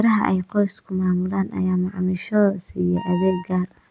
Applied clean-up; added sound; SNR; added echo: none; Wind instrument, woodwind instrument; 15 dB; none.